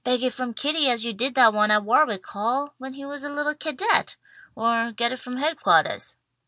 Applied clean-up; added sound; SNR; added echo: none; none; none; none.